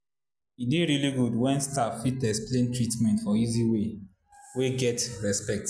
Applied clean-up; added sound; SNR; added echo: none; none; none; none.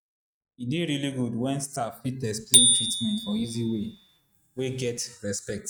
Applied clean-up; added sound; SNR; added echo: neural mask model RNNoise.